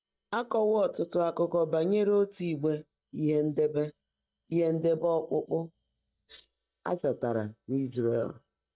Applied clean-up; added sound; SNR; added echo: neural mask model DeepFilterNet 3.